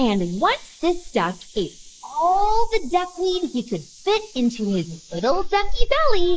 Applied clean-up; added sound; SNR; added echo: neural mask model Resemble Enhance denoiser.